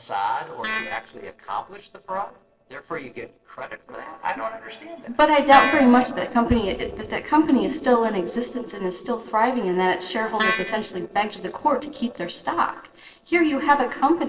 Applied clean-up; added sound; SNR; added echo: neural separator model SepFormer DNS4.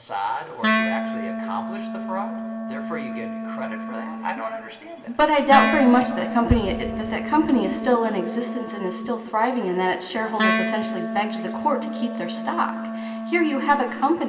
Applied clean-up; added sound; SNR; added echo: none; Wind instrument, woodwind instrument; 4 dB; reverberation time 2.2 s.